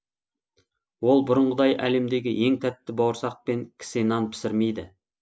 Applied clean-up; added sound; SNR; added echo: none; none; none; none.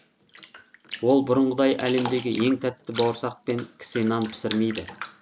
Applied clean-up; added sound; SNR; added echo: none; Bathtub (filling or washing); 12 dB; none.